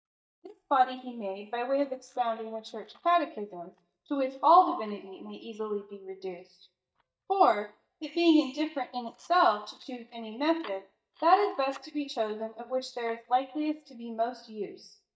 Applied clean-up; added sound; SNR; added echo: neural mask model DeepFilterNet 3.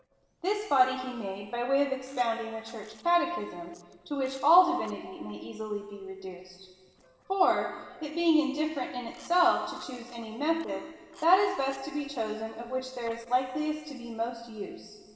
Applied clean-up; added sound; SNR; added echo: neural separator model SepFormer DNS4.